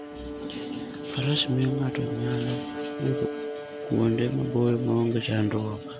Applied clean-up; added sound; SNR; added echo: none; Bowed string instrument; 7 dB; none.